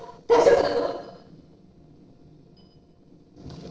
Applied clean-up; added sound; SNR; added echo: neural separator model SepFormer DNS4.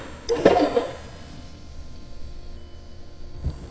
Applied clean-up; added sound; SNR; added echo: neural mask model DeepFilterNet 3.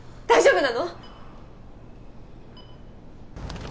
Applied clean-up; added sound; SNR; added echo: none; none; none; none.